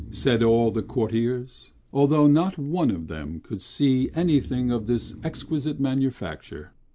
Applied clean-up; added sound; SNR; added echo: none; Breathing; 18 dB; none.